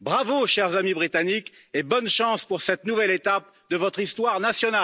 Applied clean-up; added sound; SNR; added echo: none; none; none; none.